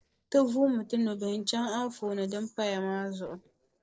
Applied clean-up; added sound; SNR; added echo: neural separator model SepFormer DNS4.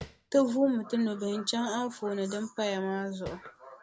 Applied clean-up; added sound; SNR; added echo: none; Tap; 17 dB; none.